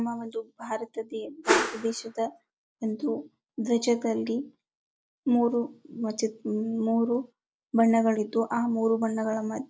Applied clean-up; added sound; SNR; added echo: none; Whoosh, swoosh, swish; 1 dB; none.